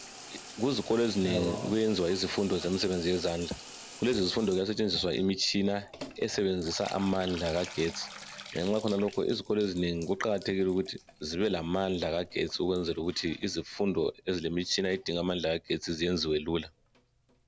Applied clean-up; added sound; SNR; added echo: none; Bathtub (filling or washing) / Water tap, faucet; 15 dB; none.